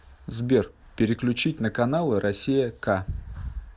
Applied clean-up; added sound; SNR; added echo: none; none; none; none.